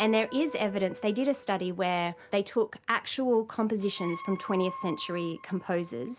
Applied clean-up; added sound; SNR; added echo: none; none; none; none.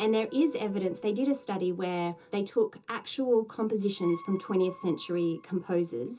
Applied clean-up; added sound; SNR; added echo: none; none; none; reverberation time 0.2 s.